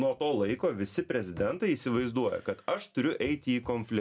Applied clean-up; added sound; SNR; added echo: none; none; none; none.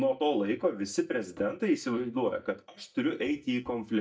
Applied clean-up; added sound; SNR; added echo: neural mask model DeepFilterNet 3.